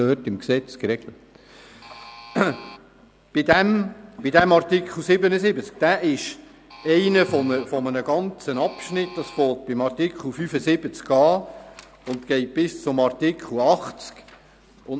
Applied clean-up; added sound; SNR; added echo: none; Alarm; 19 dB; none.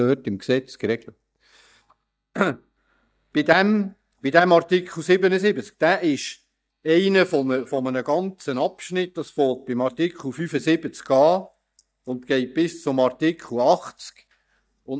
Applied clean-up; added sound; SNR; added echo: neural mask model DeepFilterNet 3.